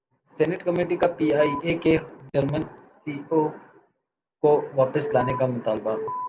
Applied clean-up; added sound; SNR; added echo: none; Alarm; 5 dB; none.